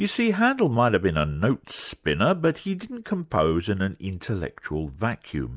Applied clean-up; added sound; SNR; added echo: none; none; none; none.